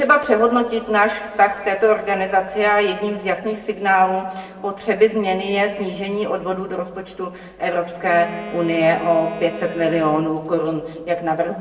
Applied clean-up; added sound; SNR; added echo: neural separator model SepFormer DNS4.